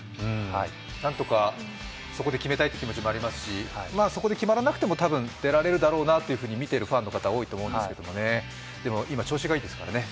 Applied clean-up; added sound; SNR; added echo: none; none; none; none.